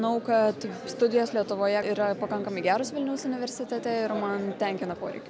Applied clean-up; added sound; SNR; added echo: none; none; none; none.